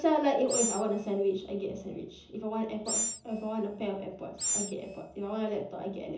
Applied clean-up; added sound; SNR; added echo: none; Animal; 4 dB; reverberation time 0.6 s.